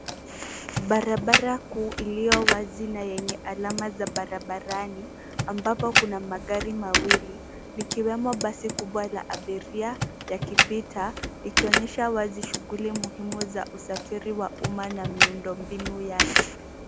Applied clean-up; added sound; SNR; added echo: none; Computer keyboard; -1 dB; none.